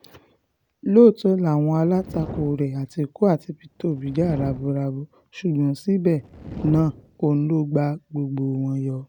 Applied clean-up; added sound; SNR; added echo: none; Fire; 16 dB; none.